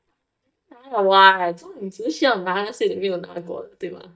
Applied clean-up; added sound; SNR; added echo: neural mask model DeepFilterNet 3.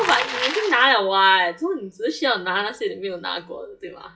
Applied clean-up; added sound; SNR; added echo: classical method WPE with log-MMSE.